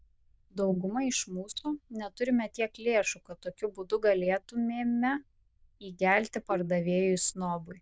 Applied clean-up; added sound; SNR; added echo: neural diffusion model UNIVERSE++.